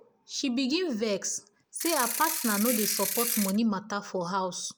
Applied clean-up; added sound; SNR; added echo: none; Ratchet, pawl / Percussion; 2 dB; none.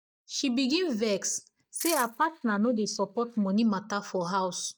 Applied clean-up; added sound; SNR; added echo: neural mask model DeepFilterNet 3.